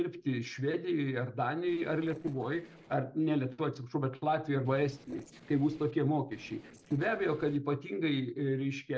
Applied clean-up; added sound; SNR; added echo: neural separator model SepFormer DNS4.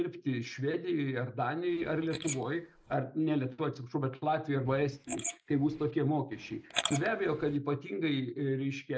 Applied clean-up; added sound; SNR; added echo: neural mask model Resemble Enhance denoiser.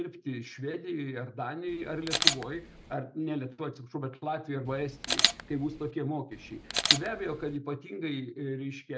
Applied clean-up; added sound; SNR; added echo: none; Camera; -4 dB; none.